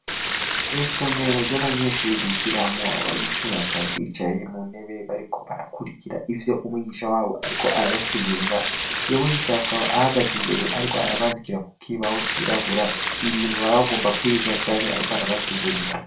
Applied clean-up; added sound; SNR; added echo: none; Stream; 1 dB; reverberation time 0.3 s.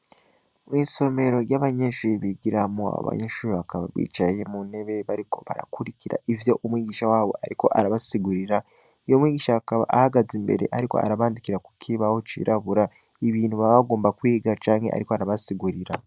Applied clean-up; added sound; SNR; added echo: none; none; none; none.